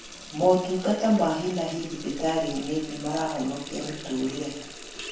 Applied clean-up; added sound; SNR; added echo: none; Water tap, faucet; 14 dB; reverberation time 0.6 s.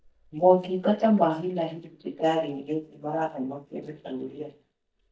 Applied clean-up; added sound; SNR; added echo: neural mask model DeepFilterNet 3.